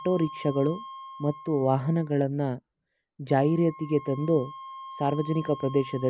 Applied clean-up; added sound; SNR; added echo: none; Wind instrument, woodwind instrument; 16 dB; none.